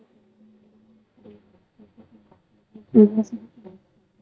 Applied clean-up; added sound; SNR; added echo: neural mask model DeepFilterNet 3.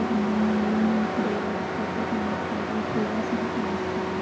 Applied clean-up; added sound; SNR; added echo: none; Truck; 0 dB; reverberation time 0.3 s.